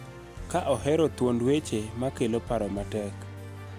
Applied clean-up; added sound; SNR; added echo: none; Musical instrument; 12 dB; none.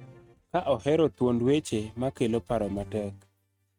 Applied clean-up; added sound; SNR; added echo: neural mask model RNNoise.